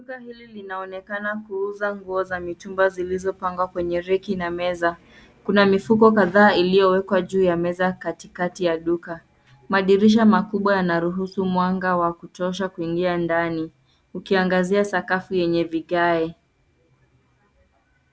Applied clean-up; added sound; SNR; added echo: none; none; none; none.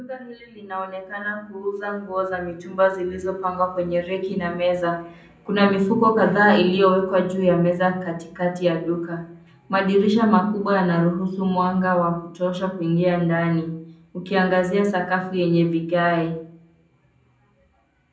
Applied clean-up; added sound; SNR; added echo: none; none; none; reverberation time 0.6 s.